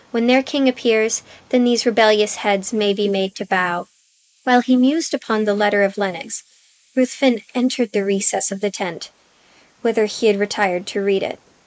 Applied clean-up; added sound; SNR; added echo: neural mask model Resemble Enhance denoiser.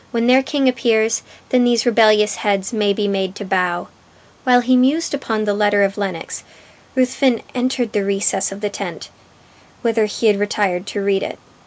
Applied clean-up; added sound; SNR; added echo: none; none; none; none.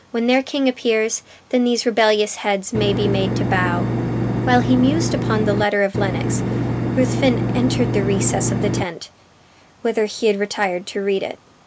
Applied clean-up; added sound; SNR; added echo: none; Engine; 0 dB; none.